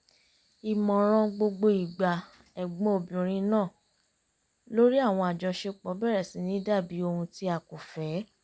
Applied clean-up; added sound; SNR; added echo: none; none; none; none.